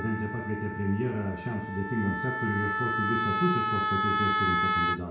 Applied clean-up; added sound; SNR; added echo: none; Wind instrument, woodwind instrument; -1 dB; reverberation time 0.5 s.